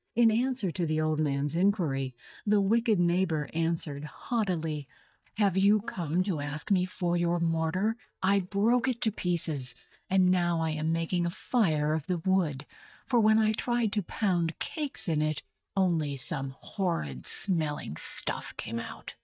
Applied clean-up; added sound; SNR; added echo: neural mask model DeepFilterNet 3.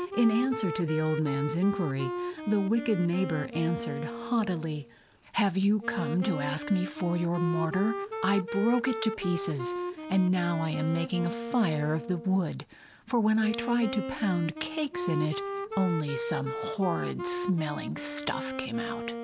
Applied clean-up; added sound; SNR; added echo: none; Wind instrument, woodwind instrument; 7 dB; none.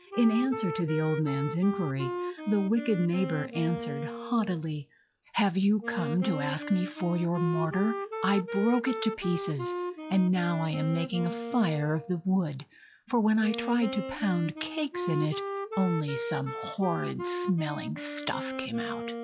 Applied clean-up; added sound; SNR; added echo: classical method log-MMSE.